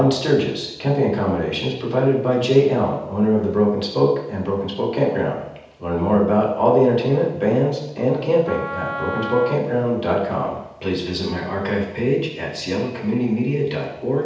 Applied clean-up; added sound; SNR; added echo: none; Wind instrument, woodwind instrument; 10 dB; reverberation time 0.8 s.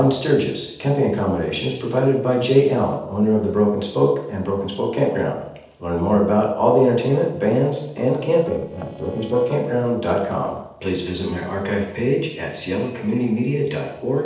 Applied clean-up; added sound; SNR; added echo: neural separator model SepFormer DNS4.